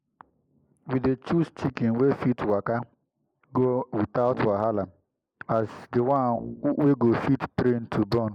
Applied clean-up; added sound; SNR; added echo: neural mask model Resemble Enhance denoiser.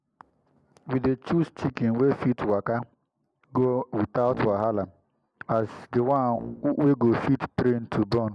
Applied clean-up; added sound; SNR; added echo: none; Brass instrument; 15 dB; none.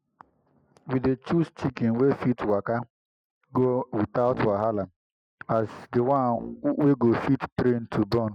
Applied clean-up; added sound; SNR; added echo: classical method Wiener filter.